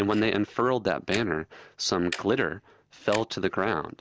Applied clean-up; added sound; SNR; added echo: none; Tick-tock; 16 dB; none.